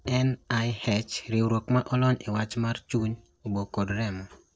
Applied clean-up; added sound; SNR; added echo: neural separator model SepFormer DNS4.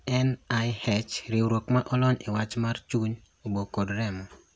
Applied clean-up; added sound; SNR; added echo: none; none; none; none.